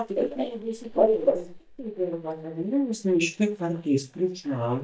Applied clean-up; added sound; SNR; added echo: neural mask model DeepFilterNet 3.